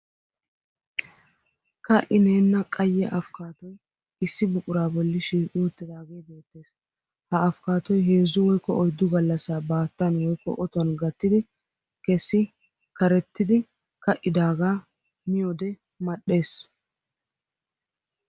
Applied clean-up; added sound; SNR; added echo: none; none; none; none.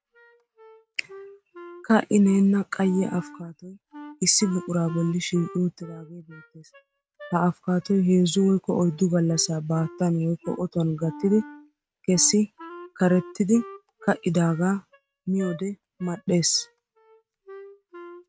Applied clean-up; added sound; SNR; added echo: neural mask model RNNoise.